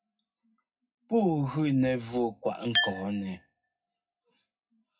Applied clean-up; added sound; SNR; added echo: classical method WPE with log-MMSE.